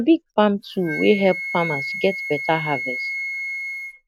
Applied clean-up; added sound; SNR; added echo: none; Wind instrument, woodwind instrument; 7 dB; none.